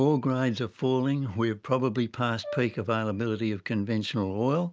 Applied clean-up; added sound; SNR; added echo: none; Brass instrument; 16 dB; none.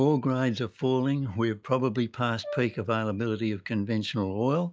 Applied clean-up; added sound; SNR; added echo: classical method log-MMSE.